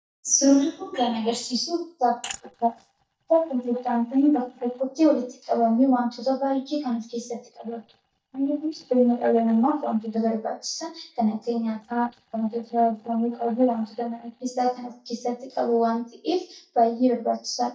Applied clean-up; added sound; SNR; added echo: neural mask model DeepFilterNet 3.